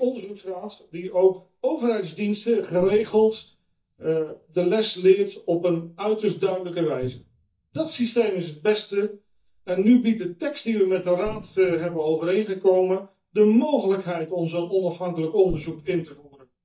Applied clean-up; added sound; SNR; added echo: neural mask model DeepFilterNet 3.